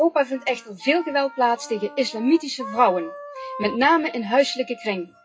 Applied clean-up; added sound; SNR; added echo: classical method WPE with log-MMSE.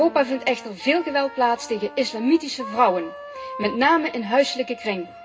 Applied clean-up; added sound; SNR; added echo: none; Wind instrument, woodwind instrument; 16 dB; reverberation time 0.2 s.